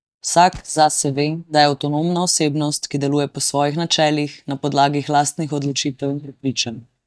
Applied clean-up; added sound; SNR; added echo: neural mask model DeepFilterNet 3.